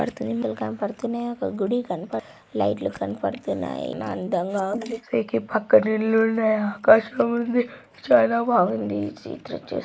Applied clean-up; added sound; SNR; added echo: neural mask model Resemble Enhance denoiser.